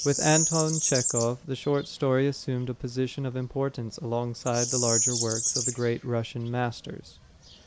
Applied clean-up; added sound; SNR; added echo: none; Bird vocalization, bird call, bird song; 4 dB; none.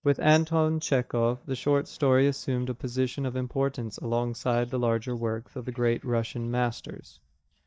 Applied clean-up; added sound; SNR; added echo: neural mask model DeepFilterNet 3.